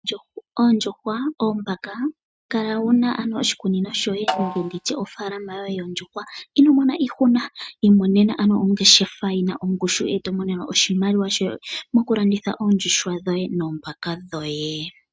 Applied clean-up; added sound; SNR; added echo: neural mask model RNNoise.